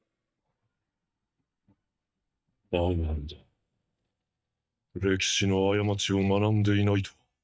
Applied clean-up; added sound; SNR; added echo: neural mask model DeepFilterNet 3.